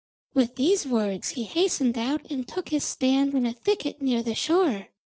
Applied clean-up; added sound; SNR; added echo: neural separator model SepFormer DNS4.